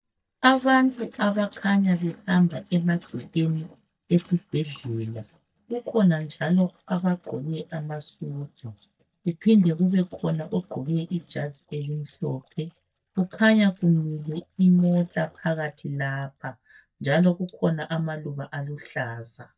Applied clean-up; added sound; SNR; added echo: neural mask model DeepFilterNet 3.